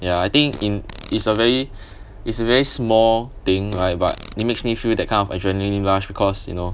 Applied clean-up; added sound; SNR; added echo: none; Fart; 18 dB; none.